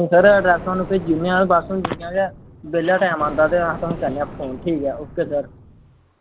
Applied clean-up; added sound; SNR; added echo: none; Explosion; 16 dB; none.